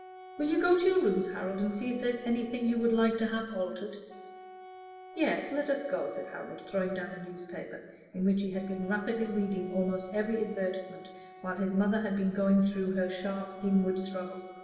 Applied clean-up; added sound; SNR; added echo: none; Wind instrument, woodwind instrument; 18 dB; reverberation time 1.4 s.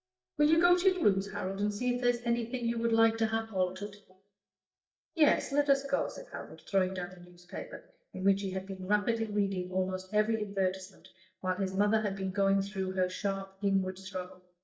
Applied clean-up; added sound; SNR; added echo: neural mask model DeepFilterNet 3.